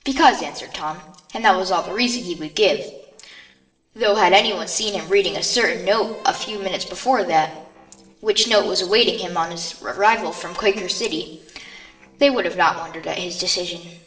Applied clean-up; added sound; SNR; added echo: neural separator model SepFormer DNS4.